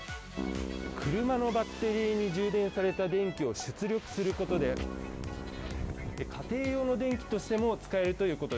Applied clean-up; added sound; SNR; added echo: none; Keyboard (musical); 10 dB; none.